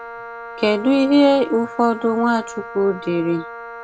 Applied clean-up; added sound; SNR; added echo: none; Wind instrument, woodwind instrument; 14 dB; none.